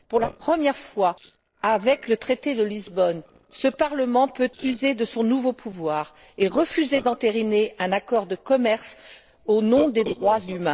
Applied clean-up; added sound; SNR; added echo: neural separator model SepFormer DNS4.